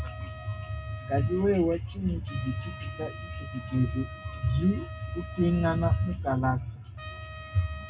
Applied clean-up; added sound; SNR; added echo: none; Trumpet; 17 dB; reverberation time 0.2 s.